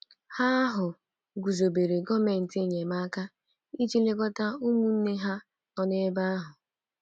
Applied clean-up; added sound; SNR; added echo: none; none; none; none.